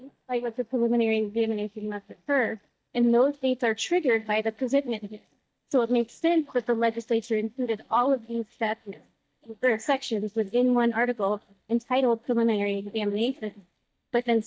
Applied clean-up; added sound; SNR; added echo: neural mask model DeepFilterNet 3.